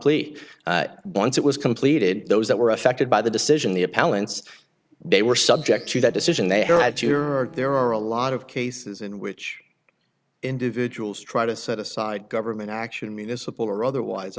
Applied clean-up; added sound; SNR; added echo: neural separator model SepFormer DNS4.